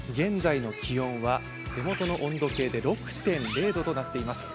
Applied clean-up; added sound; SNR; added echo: none; Bird; 12 dB; none.